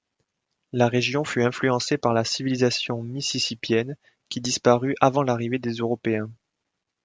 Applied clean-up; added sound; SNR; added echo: none; none; none; none.